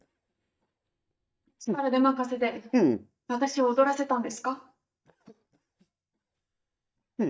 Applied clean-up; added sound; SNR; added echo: neural mask model DeepFilterNet 3.